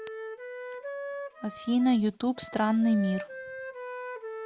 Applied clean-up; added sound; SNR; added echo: none; Wind instrument, woodwind instrument; 10 dB; none.